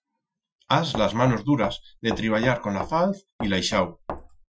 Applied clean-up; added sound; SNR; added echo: classical method Wiener filter.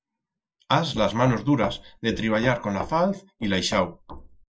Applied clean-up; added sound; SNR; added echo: neural mask model Resemble Enhance denoiser.